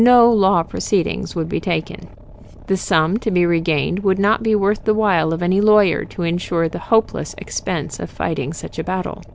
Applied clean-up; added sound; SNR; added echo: none; Boat, Water vehicle; 20 dB; none.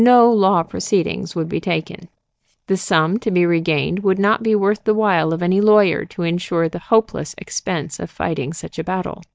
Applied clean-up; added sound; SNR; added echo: neural mask model DeepFilterNet 3.